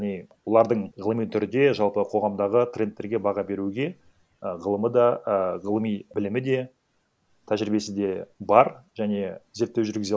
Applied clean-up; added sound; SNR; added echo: none; none; none; none.